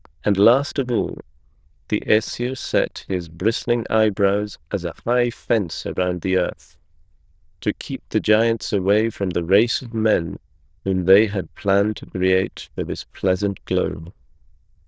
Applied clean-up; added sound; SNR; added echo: neural diffusion model UNIVERSE++.